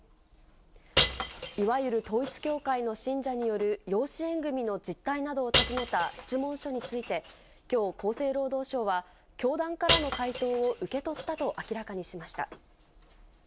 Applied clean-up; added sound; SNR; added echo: none; Shatter / Crushing; 0 dB; none.